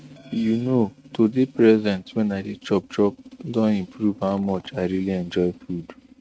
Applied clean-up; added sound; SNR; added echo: neural mask model RNNoise.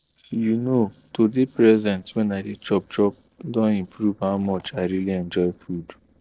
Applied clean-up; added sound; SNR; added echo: neural separator model SepFormer DNS4.